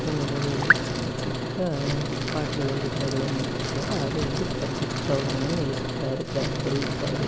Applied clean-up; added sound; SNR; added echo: none; Truck; 0 dB; none.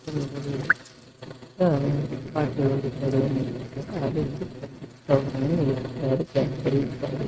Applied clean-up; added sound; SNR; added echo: neural mask model RNNoise.